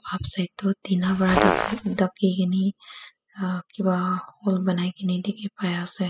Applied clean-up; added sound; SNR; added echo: classical method spectral subtraction.